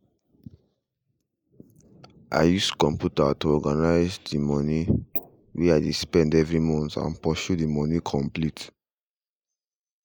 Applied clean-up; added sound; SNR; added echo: neural mask model Resemble Enhance denoiser.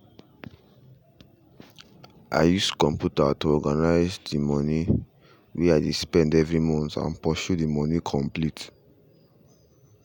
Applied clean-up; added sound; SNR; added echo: none; none; none; none.